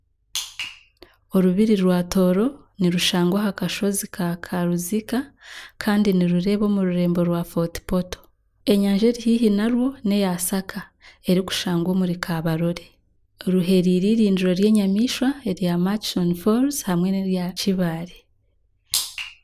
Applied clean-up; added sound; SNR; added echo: none; none; none; none.